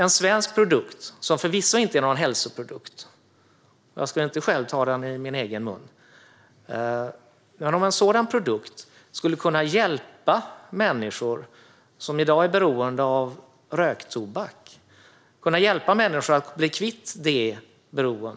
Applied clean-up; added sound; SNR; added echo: none; none; none; none.